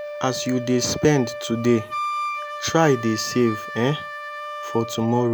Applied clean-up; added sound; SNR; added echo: none; Wind instrument, woodwind instrument; 8 dB; none.